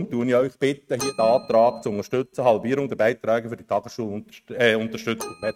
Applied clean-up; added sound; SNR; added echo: neural mask model RNNoise.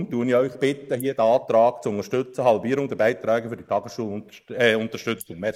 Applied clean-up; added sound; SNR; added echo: neural mask model Resemble Enhance denoiser.